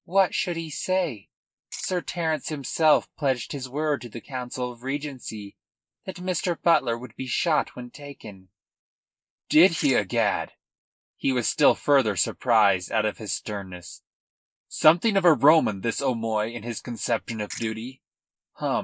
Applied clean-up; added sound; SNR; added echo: neural mask model Resemble Enhance denoiser.